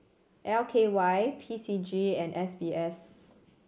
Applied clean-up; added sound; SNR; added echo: neural mask model Resemble Enhance denoiser.